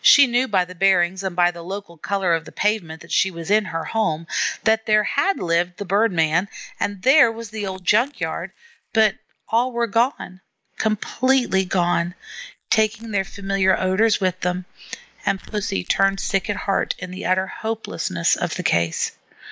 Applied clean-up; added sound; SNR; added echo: neural mask model Resemble Enhance denoiser.